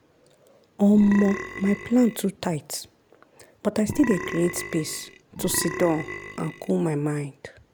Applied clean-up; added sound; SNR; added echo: none; Burping, eructation; 11 dB; none.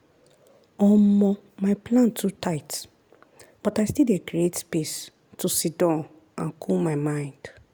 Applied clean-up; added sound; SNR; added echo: none; none; none; none.